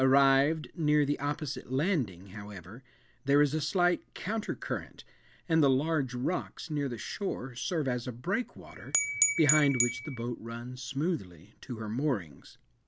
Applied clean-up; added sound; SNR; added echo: none; Glass / Bell; 0 dB; none.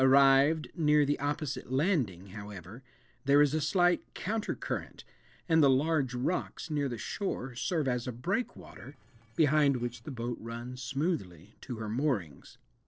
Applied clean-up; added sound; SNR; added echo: neural separator model SepFormer DNS4.